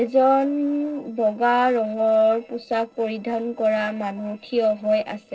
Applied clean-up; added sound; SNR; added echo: neural separator model SepFormer DNS4.